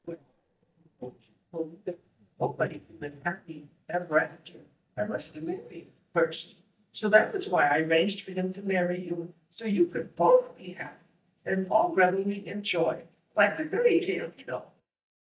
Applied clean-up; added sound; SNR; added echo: neural mask model DeepFilterNet 3.